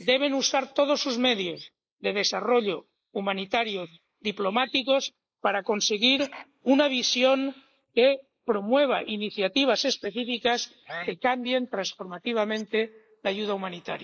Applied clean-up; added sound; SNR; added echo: neural mask model Resemble Enhance denoiser.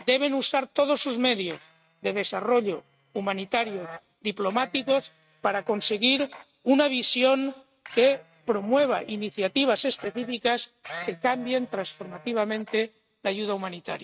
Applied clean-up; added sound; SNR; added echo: neural mask model RNNoise.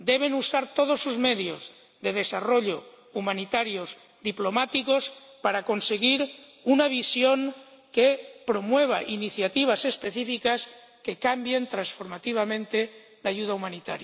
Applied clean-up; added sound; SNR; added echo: none; none; none; none.